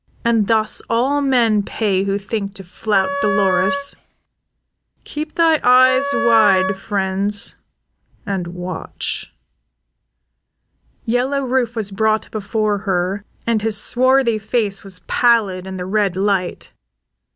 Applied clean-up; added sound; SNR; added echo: none; Wind instrument, woodwind instrument; 3 dB; none.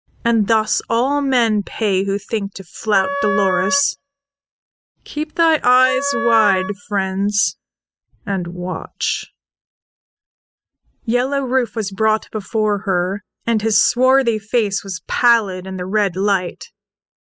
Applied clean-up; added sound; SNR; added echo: classical method spectral subtraction.